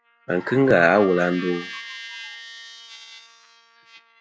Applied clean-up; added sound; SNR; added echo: classical method log-MMSE.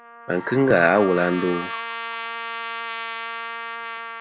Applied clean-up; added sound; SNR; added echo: none; Trumpet; 8 dB; none.